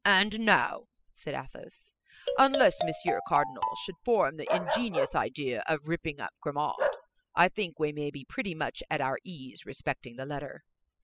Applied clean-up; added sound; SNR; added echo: classical method spectral subtraction.